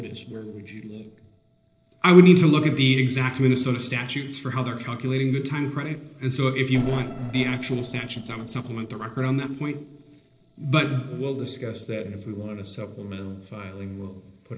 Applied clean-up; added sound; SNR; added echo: neural separator model SepFormer DNS4.